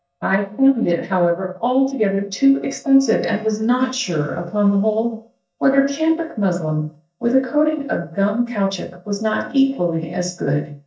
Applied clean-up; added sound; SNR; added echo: neural mask model DeepFilterNet 3.